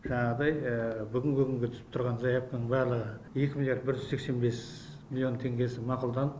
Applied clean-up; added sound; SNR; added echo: none; none; none; none.